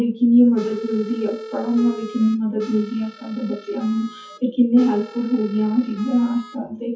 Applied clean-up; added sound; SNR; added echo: classical method WPE with log-MMSE.